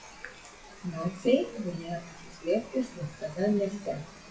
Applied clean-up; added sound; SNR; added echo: classical method WPE with log-MMSE.